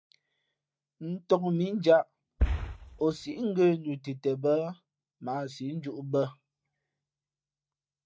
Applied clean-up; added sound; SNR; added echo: neural mask model DeepFilterNet 3.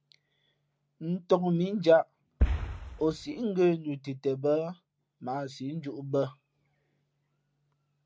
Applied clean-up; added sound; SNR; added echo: none; Boom; 0 dB; none.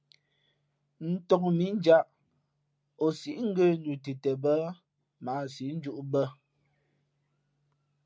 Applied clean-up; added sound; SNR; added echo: none; none; none; none.